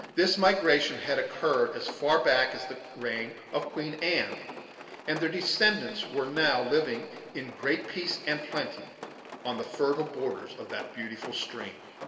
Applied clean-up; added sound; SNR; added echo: none; Rain; 16 dB; reverberation time 1.9 s.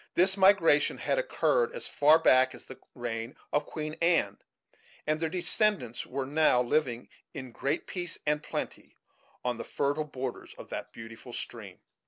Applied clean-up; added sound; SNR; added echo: none; none; none; none.